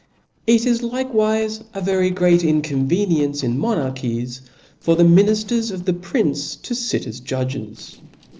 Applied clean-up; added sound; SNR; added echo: neural separator model SepFormer DNS4.